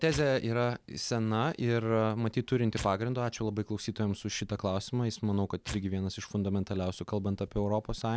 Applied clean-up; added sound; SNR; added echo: none; Tearing; 18 dB; none.